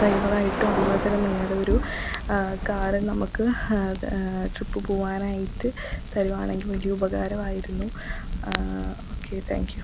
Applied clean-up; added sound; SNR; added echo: none; Crackle; 3 dB; none.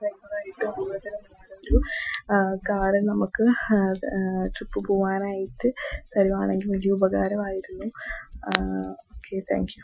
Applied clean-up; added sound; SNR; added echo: classical method Wiener filter.